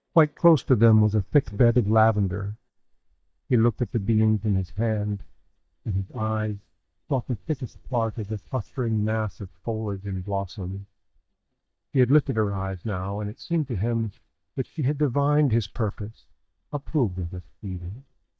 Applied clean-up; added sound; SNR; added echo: neural mask model DeepFilterNet 3.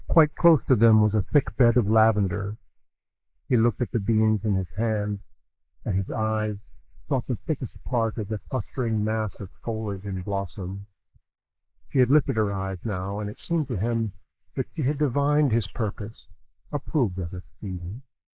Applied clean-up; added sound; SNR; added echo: neural mask model Resemble Enhance denoiser.